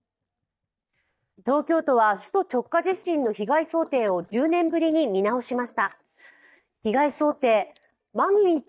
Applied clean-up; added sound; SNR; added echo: neural mask model DeepFilterNet 3.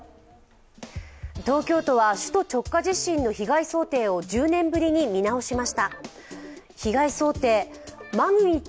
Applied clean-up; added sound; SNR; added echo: none; none; none; none.